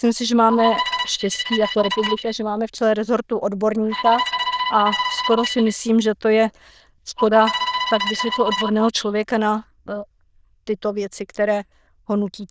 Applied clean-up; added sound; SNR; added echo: neural diffusion model UNIVERSE++.